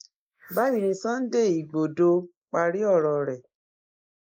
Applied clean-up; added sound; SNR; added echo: neural mask model Resemble Enhance denoiser.